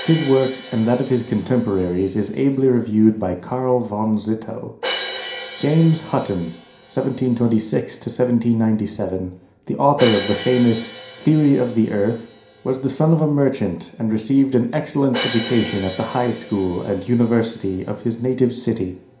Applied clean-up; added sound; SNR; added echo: none; Crash cymbal; 15 dB; reverberation time 0.5 s.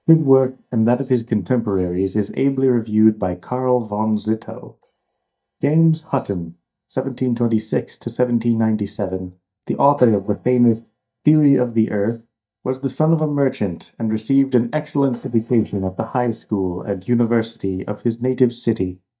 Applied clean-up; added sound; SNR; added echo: neural mask model DeepFilterNet 3.